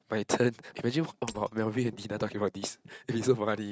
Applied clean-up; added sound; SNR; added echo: neural mask model RNNoise.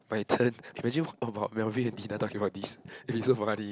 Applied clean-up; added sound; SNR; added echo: none; none; none; none.